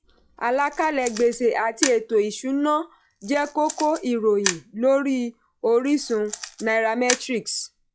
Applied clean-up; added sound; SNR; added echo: classical method log-MMSE.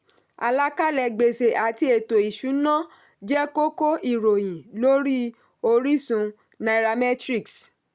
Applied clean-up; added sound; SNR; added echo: none; none; none; none.